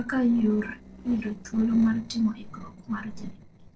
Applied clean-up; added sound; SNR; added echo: neural separator model SepFormer DNS4.